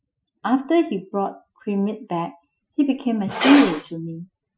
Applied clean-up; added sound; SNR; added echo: classical method Wiener filter.